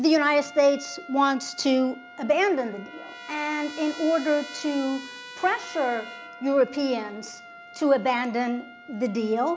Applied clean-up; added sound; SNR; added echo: none; Trumpet + Trumpet; 17 dB; none.